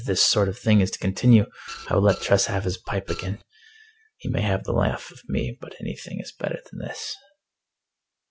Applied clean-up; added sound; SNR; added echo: none; Printer; 15 dB; none.